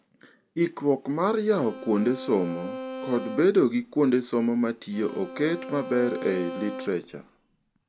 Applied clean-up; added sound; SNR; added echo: none; Bowed string instrument; 12 dB; none.